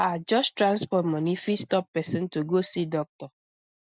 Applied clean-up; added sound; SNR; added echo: none; none; none; none.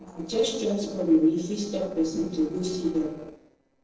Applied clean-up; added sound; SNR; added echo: neural separator model SepFormer DNS4.